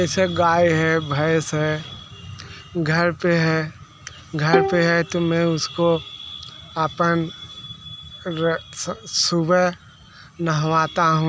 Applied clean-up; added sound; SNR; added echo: none; Bowed string instrument; 4 dB; none.